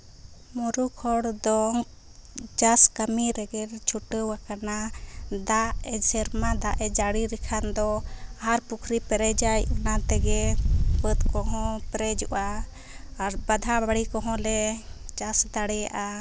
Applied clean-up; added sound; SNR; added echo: none; Wind; 2 dB; none.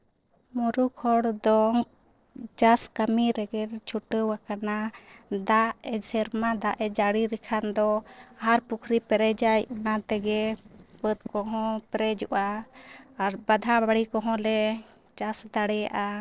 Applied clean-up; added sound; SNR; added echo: neural separator model SepFormer DNS4.